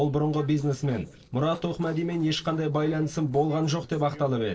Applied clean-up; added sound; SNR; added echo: neural separator model SepFormer DNS4.